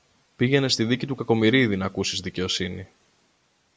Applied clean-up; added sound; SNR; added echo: none; none; none; none.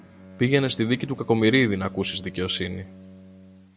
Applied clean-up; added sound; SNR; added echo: none; Bowed string instrument; 19 dB; none.